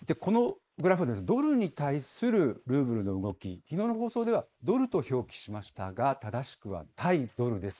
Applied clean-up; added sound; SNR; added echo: neural mask model Resemble Enhance denoiser.